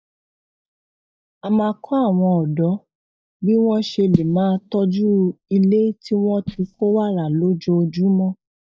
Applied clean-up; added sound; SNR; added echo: neural mask model DeepFilterNet 3.